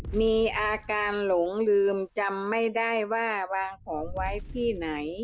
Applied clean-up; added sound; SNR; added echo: none; Fire; 14 dB; none.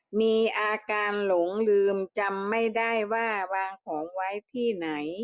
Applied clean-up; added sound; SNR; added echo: none; none; none; none.